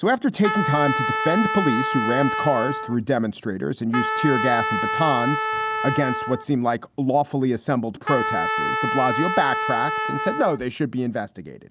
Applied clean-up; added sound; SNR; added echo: none; Trumpet; 2 dB; none.